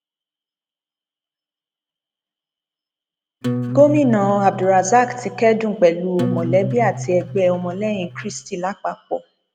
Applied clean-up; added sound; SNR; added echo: none; Acoustic guitar; 7 dB; none.